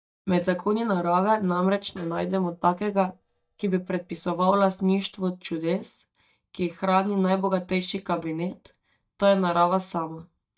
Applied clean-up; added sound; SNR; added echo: neural mask model DeepFilterNet 3.